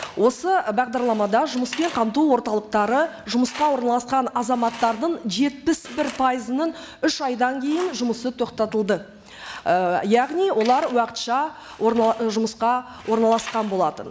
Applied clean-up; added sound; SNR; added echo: none; Tools; 20 dB; none.